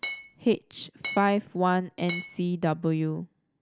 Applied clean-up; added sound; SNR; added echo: none; Glass; 9 dB; none.